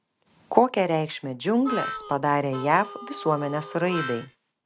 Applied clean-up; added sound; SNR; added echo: none; Harmonica; 10 dB; none.